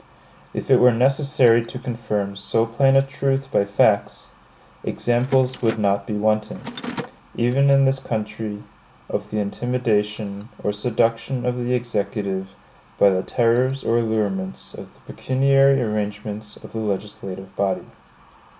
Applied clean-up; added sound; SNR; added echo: none; Mechanisms; 14 dB; none.